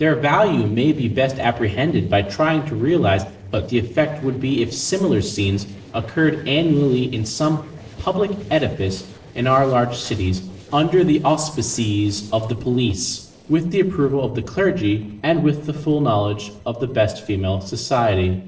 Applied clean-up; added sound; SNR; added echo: neural separator model SepFormer DNS4.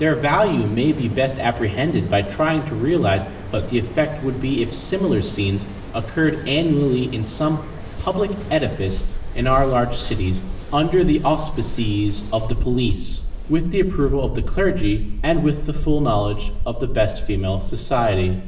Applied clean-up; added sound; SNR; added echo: none; Mechanical fan; 5 dB; reverberation time 0.8 s.